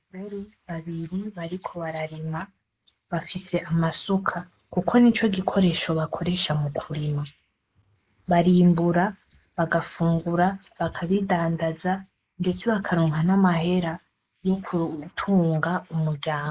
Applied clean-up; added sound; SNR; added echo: neural mask model Resemble Enhance denoiser.